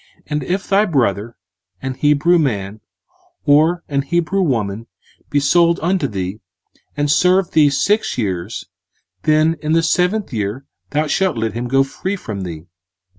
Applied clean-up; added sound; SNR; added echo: none; none; none; none.